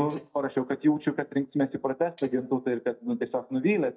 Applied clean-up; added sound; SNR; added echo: neural mask model DeepFilterNet 3.